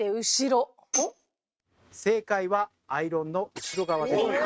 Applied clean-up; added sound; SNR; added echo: neural mask model RNNoise.